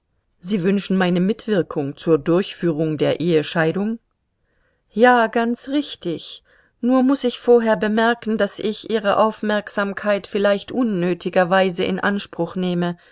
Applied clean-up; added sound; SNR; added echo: none; none; none; none.